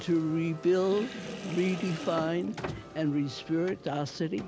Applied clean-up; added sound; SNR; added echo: none; Car + Sink (filling or washing) / Water; 12 dB; none.